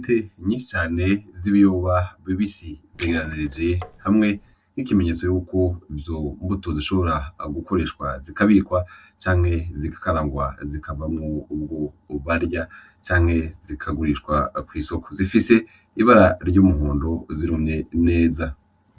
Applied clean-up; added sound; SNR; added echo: neural separator model SepFormer DNS4.